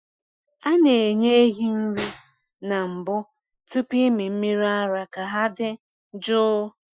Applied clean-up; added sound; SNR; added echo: classical method Wiener filter.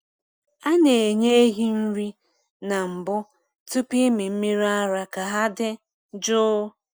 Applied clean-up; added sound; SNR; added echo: none; none; none; none.